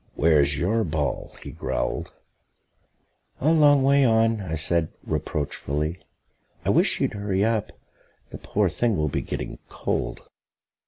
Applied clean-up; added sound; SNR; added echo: none; none; none; none.